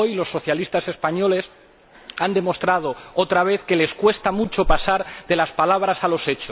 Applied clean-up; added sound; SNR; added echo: none; none; none; none.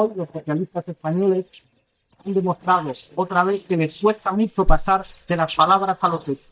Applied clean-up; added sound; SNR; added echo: neural mask model DeepFilterNet 3.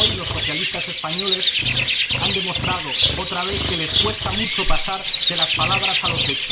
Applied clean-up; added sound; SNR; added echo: none; Bird; -5 dB; reverberation time 0.4 s.